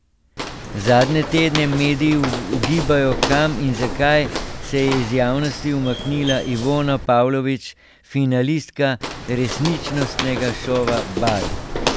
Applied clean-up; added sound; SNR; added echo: none; Walk, footsteps; 7 dB; none.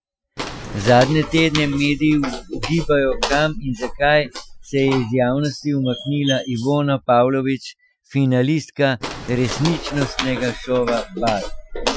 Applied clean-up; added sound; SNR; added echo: classical method Wiener filter.